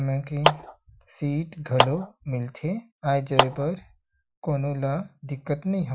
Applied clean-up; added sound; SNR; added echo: classical method Wiener filter.